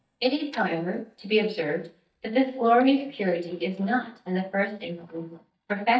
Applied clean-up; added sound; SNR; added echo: neural mask model DeepFilterNet 3.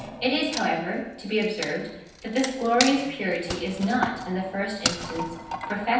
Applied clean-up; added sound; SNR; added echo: none; Wood; 8 dB; reverberation time 0.9 s.